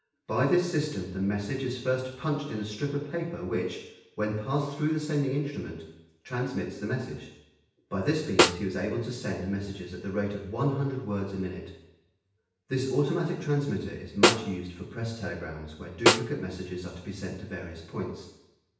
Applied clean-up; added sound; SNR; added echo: none; Snare drum; -4 dB; reverberation time 0.9 s.